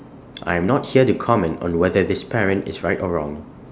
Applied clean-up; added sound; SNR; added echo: none; none; none; none.